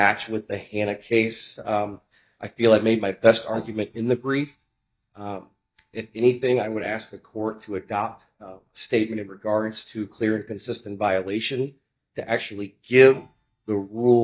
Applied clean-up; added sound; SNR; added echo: neural mask model DeepFilterNet 3.